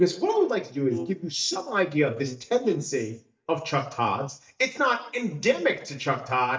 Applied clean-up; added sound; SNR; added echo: neural mask model DeepFilterNet 3.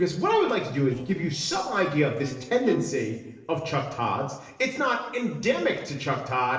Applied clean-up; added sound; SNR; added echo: neural separator model SepFormer DNS4.